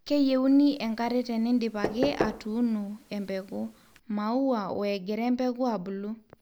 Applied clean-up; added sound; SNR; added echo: none; Knock / Wood; 10 dB; none.